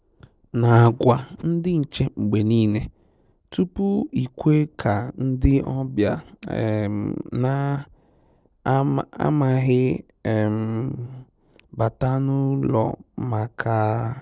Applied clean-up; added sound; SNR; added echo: none; none; none; none.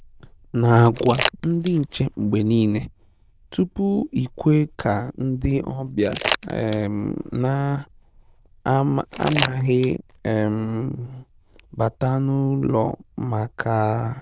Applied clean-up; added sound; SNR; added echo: neural diffusion model UNIVERSE++.